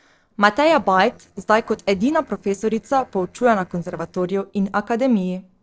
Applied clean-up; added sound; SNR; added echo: neural separator model SepFormer DNS4.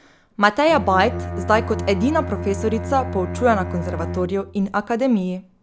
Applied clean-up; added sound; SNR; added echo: none; Bowed string instrument; 8 dB; none.